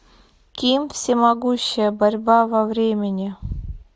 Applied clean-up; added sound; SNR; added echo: none; none; none; none.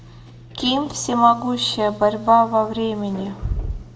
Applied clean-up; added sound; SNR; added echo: none; Sliding door; 18 dB; reverberation time 0.6 s.